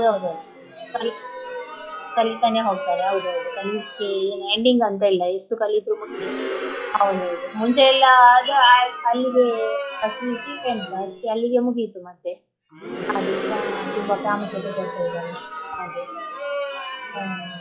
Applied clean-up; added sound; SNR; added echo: classical method log-MMSE.